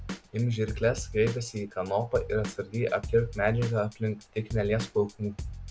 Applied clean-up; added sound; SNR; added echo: none; Drum / Drum kit; 11 dB; none.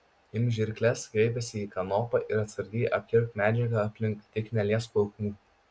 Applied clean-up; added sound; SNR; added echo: none; none; none; none.